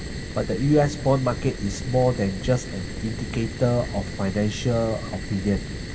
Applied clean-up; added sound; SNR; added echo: none; Fire; 8 dB; reverberation time 3.0 s.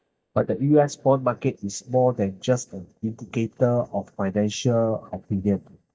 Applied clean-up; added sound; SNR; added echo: neural mask model DeepFilterNet 3.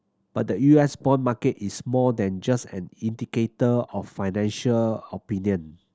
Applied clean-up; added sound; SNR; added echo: none; none; none; none.